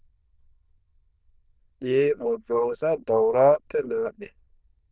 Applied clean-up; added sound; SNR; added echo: neural diffusion model UNIVERSE++.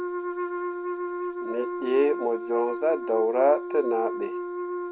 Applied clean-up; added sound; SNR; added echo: none; Wind instrument, woodwind instrument; 4 dB; none.